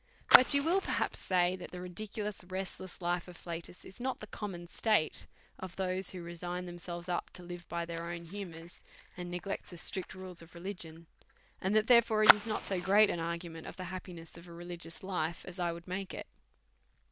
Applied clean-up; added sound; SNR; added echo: none; Fire; 4 dB; none.